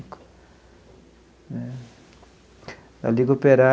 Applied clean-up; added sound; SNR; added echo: none; none; none; none.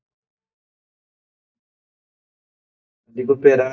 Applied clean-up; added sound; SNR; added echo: neural mask model DeepFilterNet 3.